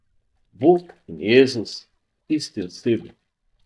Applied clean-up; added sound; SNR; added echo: neural mask model DeepFilterNet 3.